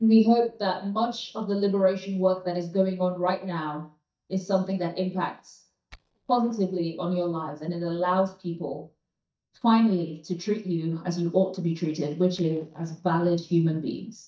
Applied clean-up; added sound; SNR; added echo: neural mask model DeepFilterNet 3.